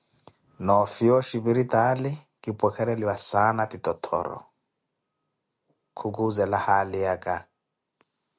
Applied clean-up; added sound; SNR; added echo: none; none; none; none.